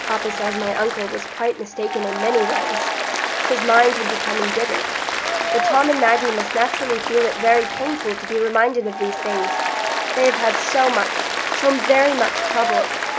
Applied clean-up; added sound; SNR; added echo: none; Applause; 2 dB; none.